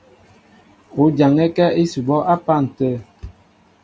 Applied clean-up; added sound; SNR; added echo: none; none; none; none.